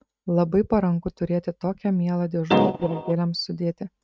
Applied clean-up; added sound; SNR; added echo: neural mask model RNNoise.